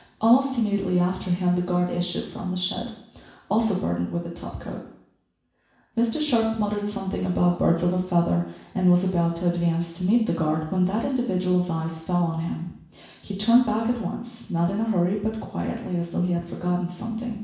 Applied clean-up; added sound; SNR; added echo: none; none; none; reverberation time 0.7 s.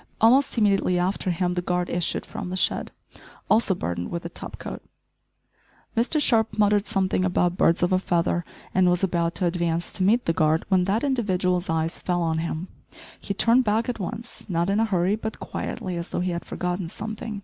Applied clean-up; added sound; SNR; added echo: none; none; none; none.